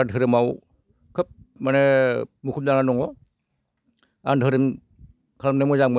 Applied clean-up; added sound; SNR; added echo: none; none; none; none.